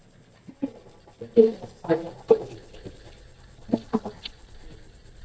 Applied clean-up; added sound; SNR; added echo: neural mask model DeepFilterNet 3.